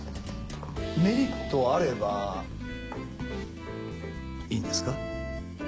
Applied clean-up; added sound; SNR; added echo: none; none; none; none.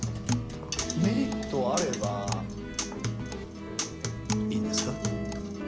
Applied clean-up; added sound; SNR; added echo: none; Acoustic guitar; -2 dB; none.